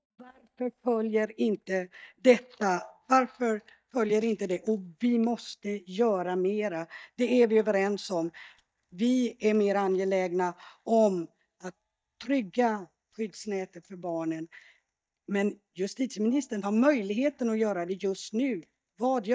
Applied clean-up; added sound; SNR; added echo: neural mask model DeepFilterNet 3.